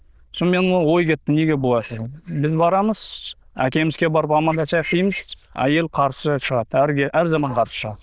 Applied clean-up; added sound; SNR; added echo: neural diffusion model UNIVERSE++.